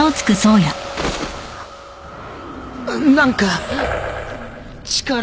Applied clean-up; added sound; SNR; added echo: none; none; none; none.